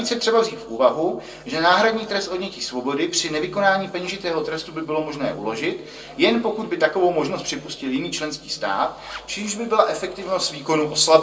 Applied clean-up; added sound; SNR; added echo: neural separator model SepFormer DNS4.